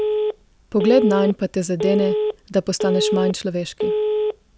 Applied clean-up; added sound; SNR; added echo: none; Telephone; 1 dB; none.